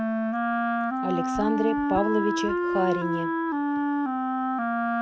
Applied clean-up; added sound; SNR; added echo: none; Wind instrument, woodwind instrument; -4 dB; none.